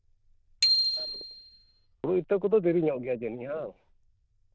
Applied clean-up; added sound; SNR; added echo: neural diffusion model UNIVERSE++.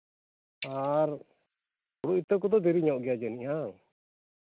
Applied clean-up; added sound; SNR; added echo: none; Bicycle bell; 3 dB; none.